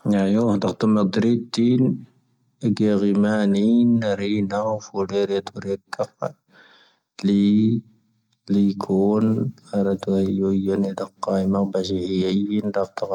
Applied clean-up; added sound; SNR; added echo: none; none; none; none.